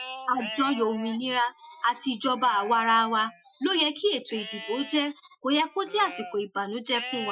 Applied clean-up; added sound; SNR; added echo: classical method Wiener filter.